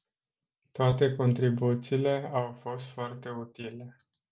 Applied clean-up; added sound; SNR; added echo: none; none; none; none.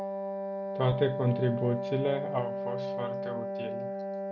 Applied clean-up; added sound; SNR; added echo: none; Wind instrument, woodwind instrument; 2 dB; none.